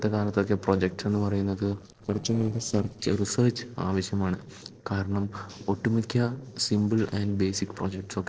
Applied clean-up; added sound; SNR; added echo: neural separator model SepFormer DNS4.